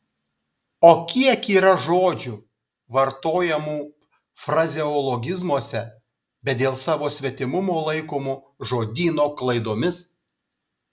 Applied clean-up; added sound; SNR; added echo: none; none; none; none.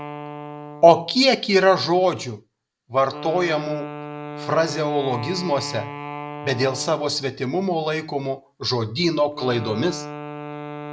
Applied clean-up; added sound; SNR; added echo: none; Wind instrument, woodwind instrument; 13 dB; none.